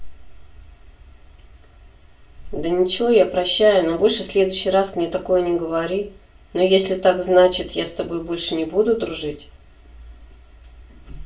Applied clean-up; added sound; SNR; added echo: none; none; none; reverberation time 0.3 s.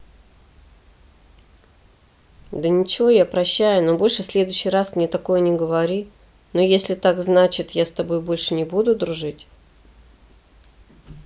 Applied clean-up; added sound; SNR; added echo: none; none; none; none.